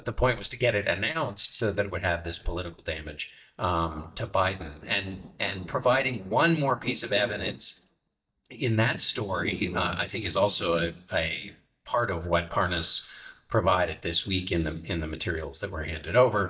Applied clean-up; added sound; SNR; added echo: neural mask model DeepFilterNet 3.